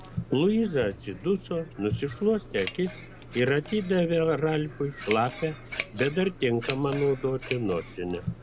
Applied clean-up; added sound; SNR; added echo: none; Scissors; 7 dB; none.